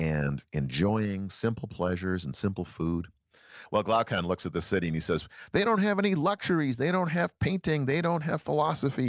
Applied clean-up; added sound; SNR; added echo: none; none; none; none.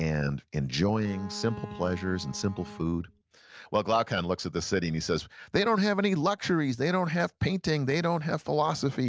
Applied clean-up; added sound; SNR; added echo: none; Bowed string instrument; 16 dB; none.